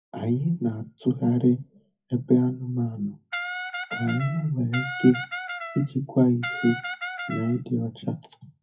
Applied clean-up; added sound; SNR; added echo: classical method WPE with log-MMSE.